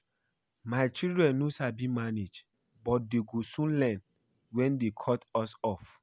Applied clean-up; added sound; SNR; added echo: none; none; none; none.